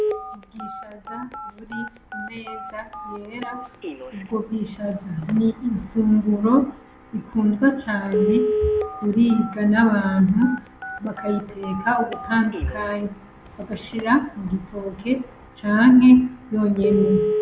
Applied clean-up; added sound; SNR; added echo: none; Telephone; 8 dB; none.